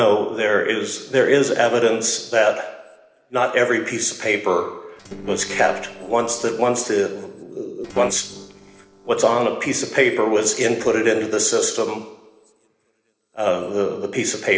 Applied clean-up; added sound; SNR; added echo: neural separator model SepFormer DNS4.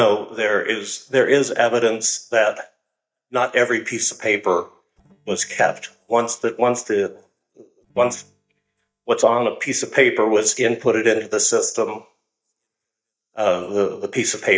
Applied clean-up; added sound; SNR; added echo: neural mask model DeepFilterNet 3.